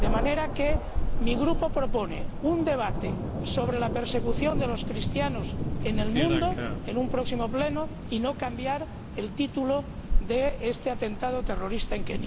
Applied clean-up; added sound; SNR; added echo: none; Thunder; -1 dB; none.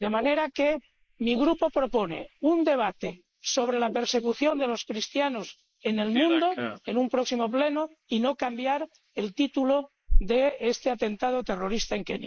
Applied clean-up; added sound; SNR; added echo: neural mask model Resemble Enhance denoiser.